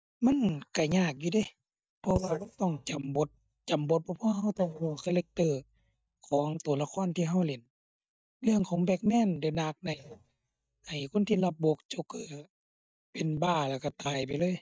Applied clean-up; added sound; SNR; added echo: neural mask model DeepFilterNet 3.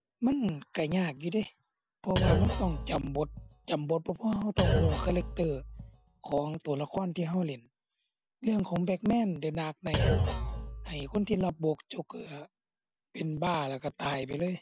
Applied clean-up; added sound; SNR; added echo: none; Thump, thud; -1 dB; none.